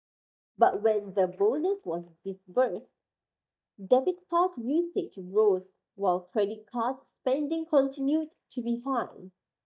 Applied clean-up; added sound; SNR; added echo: neural mask model DeepFilterNet 3.